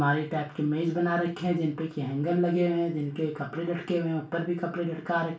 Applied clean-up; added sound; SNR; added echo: none; none; none; reverberation time 0.3 s.